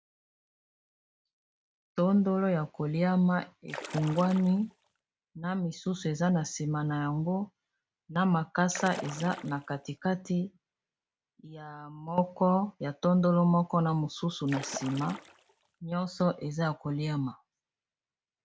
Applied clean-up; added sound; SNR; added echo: none; Splash, splatter; 12 dB; none.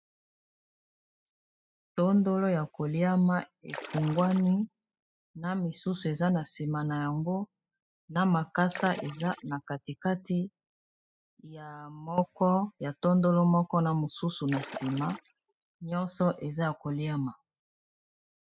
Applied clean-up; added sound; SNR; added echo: classical method spectral subtraction.